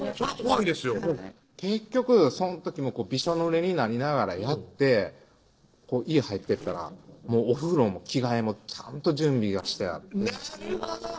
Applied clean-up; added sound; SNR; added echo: neural separator model SepFormer DNS4.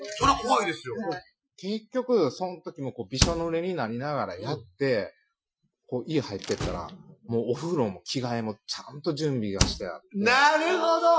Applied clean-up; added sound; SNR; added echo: classical method Wiener filter.